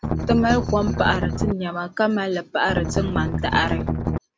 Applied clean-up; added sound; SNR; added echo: none; Strum; 0 dB; none.